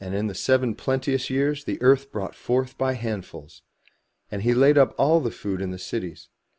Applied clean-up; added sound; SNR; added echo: none; none; none; none.